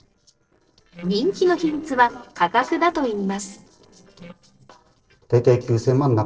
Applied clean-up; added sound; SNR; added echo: neural separator model SepFormer DNS4.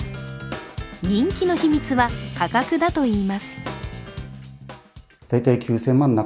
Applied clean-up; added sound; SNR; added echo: none; none; none; none.